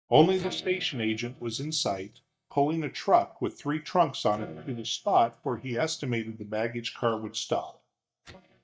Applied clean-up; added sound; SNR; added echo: neural mask model DeepFilterNet 3.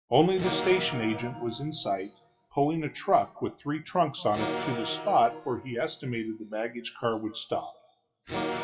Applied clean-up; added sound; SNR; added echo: classical method WPE with log-MMSE.